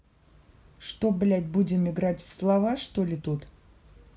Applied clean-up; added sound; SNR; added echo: none; none; none; none.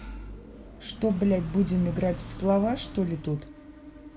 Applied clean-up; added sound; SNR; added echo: none; Car + Engine / Mechanisms; 12 dB; none.